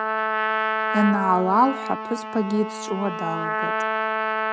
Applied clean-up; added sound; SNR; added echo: none; Trumpet; 1 dB; none.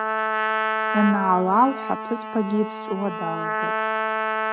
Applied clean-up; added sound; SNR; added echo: neural mask model RNNoise.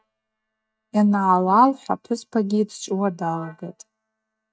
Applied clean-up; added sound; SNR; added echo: neural mask model DeepFilterNet 3.